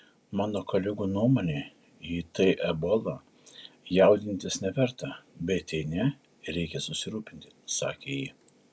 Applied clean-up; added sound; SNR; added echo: none; none; none; none.